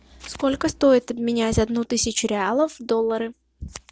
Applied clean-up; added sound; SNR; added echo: none; none; none; none.